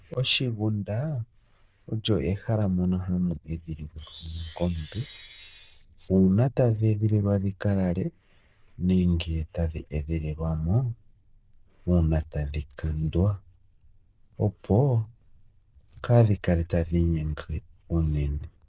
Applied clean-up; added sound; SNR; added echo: neural diffusion model UNIVERSE++.